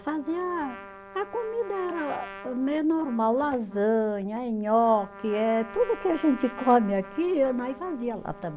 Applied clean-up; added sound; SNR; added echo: none; Trumpet; 17 dB; none.